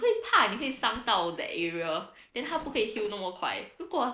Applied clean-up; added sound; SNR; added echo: neural separator model SepFormer DNS4.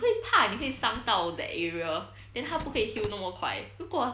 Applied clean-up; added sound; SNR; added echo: none; Drawer open or close; 17 dB; none.